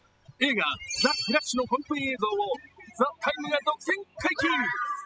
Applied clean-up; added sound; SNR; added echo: classical method spectral subtraction.